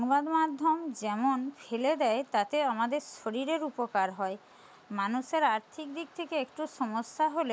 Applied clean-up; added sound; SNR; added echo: none; none; none; none.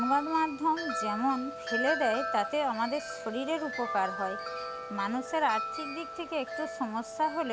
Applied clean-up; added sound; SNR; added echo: none; Wind chime; 5 dB; none.